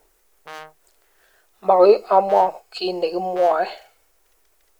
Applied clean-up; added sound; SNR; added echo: none; Brass instrument; 20 dB; none.